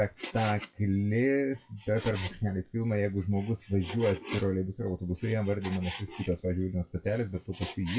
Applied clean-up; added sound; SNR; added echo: classical method WPE with log-MMSE.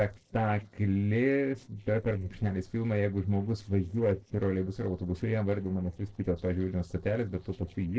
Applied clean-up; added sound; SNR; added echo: neural separator model SepFormer DNS4.